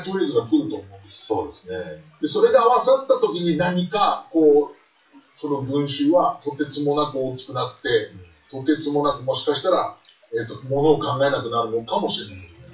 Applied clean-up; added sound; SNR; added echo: classical method WPE with log-MMSE.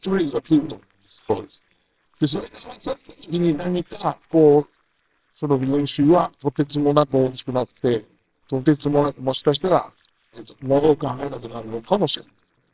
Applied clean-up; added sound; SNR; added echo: neural separator model SepFormer WHAMR!.